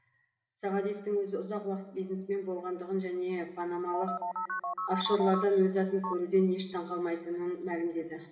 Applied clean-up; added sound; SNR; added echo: none; Telephone; 4 dB; reverberation time 2.3 s.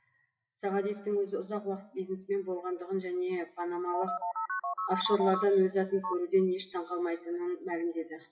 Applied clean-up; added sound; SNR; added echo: classical method WPE with log-MMSE.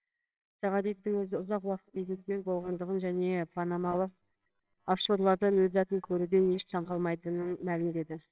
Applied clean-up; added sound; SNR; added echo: neural separator model SepFormer WHAMR!.